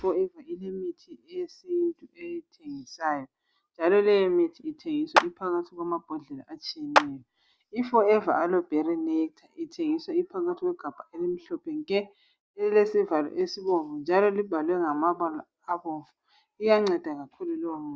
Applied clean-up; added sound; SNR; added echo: none; Clapping; 2 dB; none.